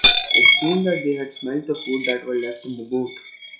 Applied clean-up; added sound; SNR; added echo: classical method log-MMSE.